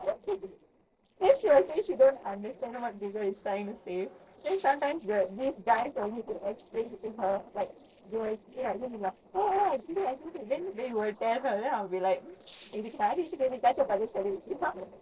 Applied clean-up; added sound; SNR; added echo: neural separator model SepFormer DNS4.